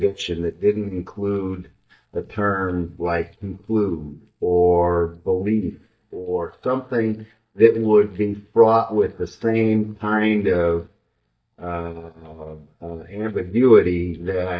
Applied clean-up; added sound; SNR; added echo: neural mask model DeepFilterNet 3.